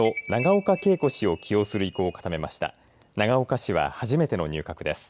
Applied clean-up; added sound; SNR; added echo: none; Chime; 14 dB; none.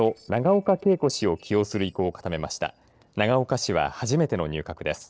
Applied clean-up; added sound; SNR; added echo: neural separator model SepFormer DNS4.